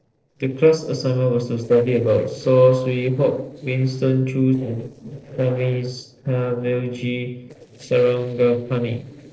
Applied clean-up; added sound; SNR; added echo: neural separator model SepFormer DNS4.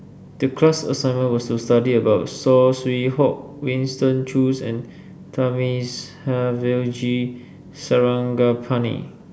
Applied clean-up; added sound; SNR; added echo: none; none; none; none.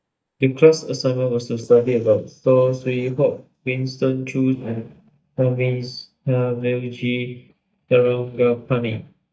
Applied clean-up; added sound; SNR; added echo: neural mask model DeepFilterNet 3.